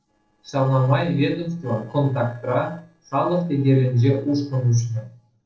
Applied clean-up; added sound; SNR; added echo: neural separator model SepFormer DNS4.